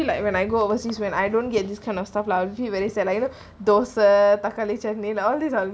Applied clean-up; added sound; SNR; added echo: none; none; none; none.